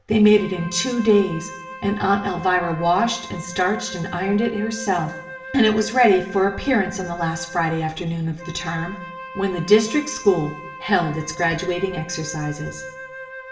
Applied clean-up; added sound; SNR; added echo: none; Wind instrument, woodwind instrument; 15 dB; reverberation time 0.7 s.